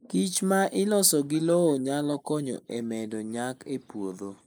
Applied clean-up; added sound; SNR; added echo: neural mask model Resemble Enhance denoiser.